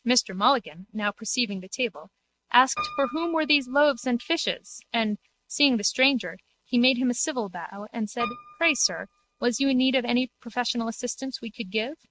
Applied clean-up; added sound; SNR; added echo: neural mask model RNNoise.